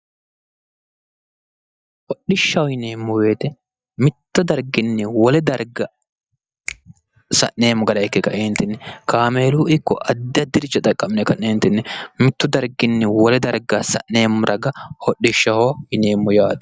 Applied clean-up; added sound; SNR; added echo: neural mask model DeepFilterNet 3.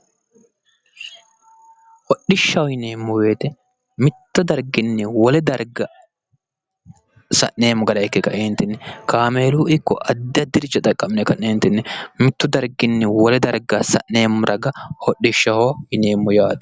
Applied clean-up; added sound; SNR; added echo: none; none; none; none.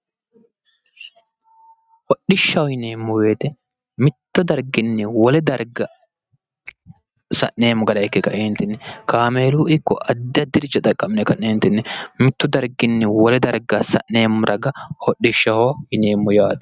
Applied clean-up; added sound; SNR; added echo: neural mask model RNNoise.